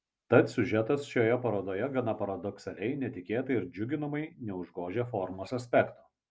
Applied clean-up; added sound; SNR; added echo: none; none; none; none.